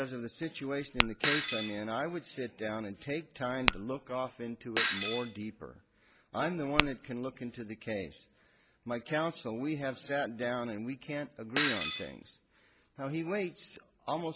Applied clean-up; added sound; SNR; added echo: none; Tap / Glass + Shatter; 1 dB; none.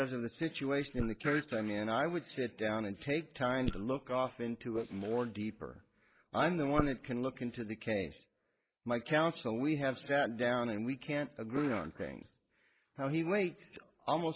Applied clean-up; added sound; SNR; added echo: neural mask model Resemble Enhance denoiser.